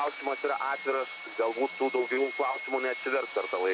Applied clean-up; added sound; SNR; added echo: none; Sawing; 8 dB; none.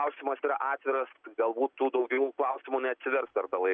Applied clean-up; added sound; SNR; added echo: none; none; none; none.